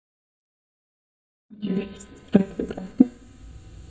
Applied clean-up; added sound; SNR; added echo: neural mask model DeepFilterNet 3.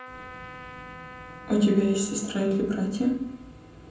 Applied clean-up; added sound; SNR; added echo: none; Trumpet; 18 dB; reverberation time 0.6 s.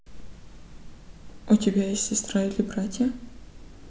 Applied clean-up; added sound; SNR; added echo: none; none; none; none.